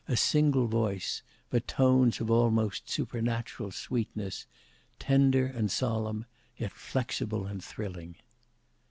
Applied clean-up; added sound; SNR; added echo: none; none; none; none.